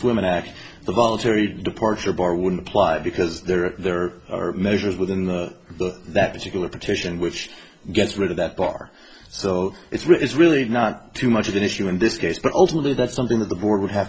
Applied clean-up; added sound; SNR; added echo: none; none; none; none.